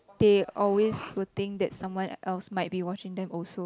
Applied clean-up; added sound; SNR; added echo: none; Respiratory sounds; 20 dB; none.